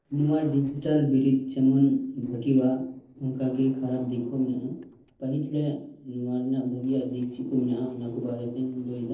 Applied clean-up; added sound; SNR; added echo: neural separator model SepFormer DNS4.